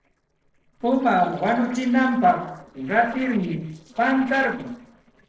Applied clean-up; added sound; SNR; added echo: neural separator model SepFormer DNS4.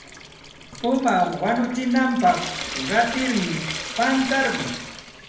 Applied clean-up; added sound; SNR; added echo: none; Trickle, dribble / Sink (filling or washing) / Water tap, faucet; 10 dB; reverberation time 0.7 s.